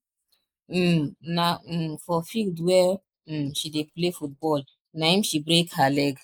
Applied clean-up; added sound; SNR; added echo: neural mask model Resemble Enhance denoiser.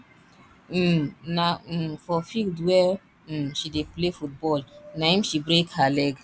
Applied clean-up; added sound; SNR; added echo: none; none; none; none.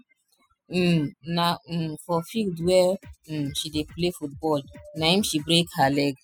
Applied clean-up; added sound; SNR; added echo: classical method spectral subtraction.